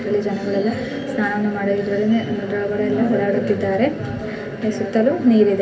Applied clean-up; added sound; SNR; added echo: none; none; none; reverberation time 0.3 s.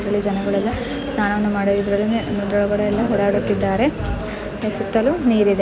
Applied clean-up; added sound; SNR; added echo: none; none; none; none.